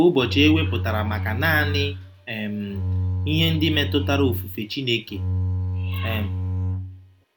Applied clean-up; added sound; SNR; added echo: none; Bowed string instrument; 1 dB; none.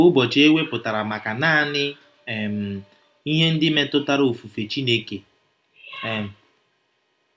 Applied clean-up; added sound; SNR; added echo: none; none; none; none.